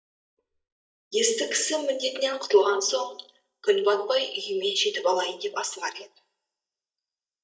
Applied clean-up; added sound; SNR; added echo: neural mask model DeepFilterNet 3.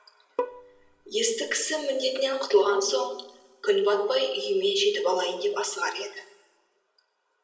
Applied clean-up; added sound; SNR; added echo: none; Bowed string instrument; 10 dB; reverberation time 1.6 s.